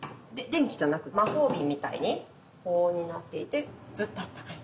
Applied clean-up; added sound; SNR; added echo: none; none; none; none.